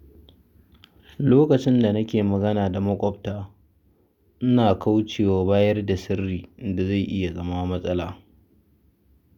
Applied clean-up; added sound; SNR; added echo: none; none; none; none.